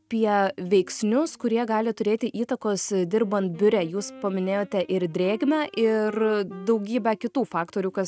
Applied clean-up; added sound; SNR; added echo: neural mask model RNNoise.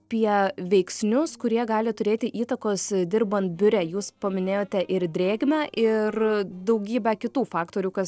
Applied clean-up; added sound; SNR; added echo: neural separator model SepFormer DNS4.